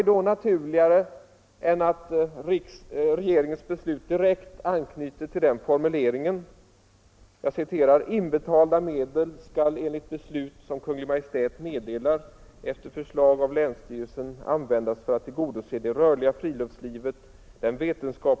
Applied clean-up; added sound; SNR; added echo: none; none; none; none.